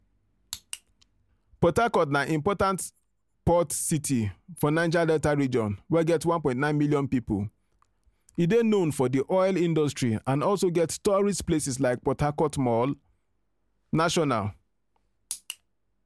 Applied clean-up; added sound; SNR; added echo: none; none; none; none.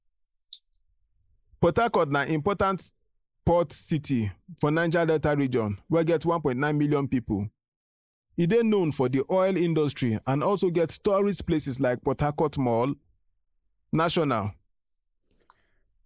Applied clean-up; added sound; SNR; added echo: neural mask model Resemble Enhance denoiser.